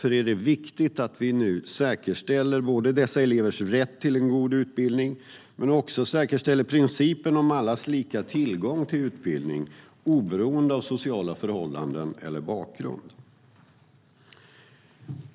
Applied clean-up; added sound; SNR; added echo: none; none; none; none.